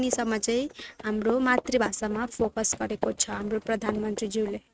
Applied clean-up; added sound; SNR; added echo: neural mask model RNNoise.